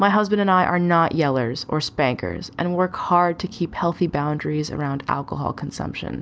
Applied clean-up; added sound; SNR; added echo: none; none; none; none.